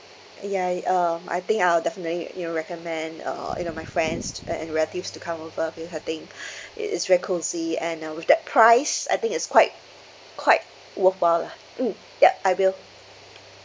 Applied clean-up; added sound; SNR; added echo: none; none; none; none.